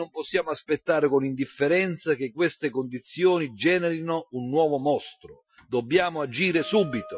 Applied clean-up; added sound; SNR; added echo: classical method Wiener filter.